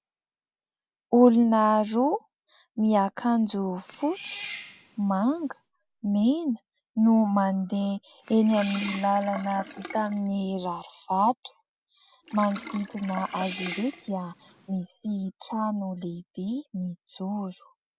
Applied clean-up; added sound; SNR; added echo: none; Sink (filling or washing) + Cat; 15 dB; none.